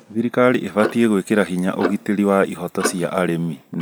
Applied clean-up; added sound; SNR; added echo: none; Clock; 12 dB; none.